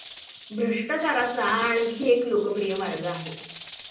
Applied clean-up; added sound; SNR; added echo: none; Rattle / Rattle (instrument); 18 dB; reverberation time 0.6 s.